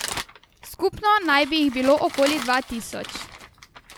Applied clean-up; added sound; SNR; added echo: none; Crumpling, crinkling; 13 dB; none.